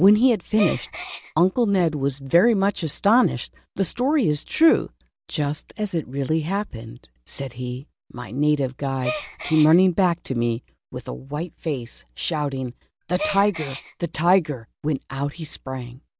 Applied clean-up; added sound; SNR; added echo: none; Gasp; 10 dB; none.